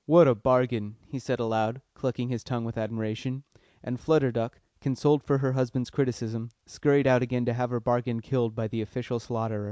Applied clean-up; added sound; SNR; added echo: none; none; none; none.